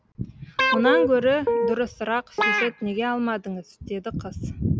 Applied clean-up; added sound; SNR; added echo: none; Guitar; -2 dB; none.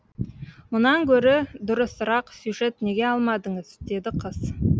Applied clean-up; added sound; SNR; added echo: none; none; none; none.